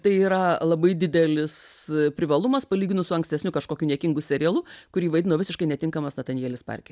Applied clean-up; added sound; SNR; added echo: none; none; none; none.